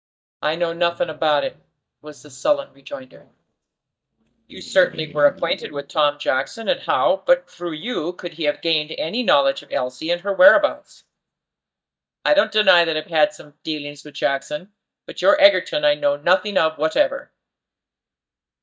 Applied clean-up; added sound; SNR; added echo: neural mask model DeepFilterNet 3.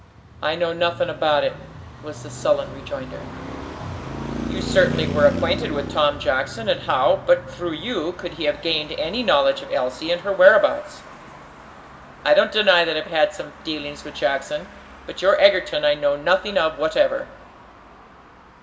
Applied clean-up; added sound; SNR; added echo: none; Traffic noise, roadway noise; 12 dB; reverberation time 0.9 s.